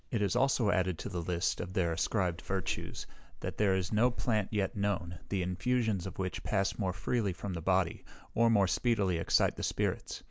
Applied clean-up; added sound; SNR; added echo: none; none; none; none.